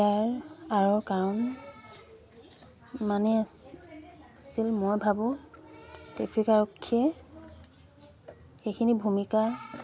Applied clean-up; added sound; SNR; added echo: none; none; none; none.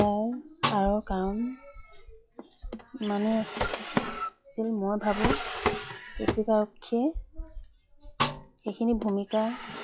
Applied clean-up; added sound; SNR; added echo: classical method log-MMSE.